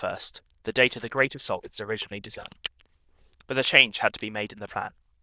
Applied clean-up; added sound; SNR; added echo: neural diffusion model UNIVERSE++.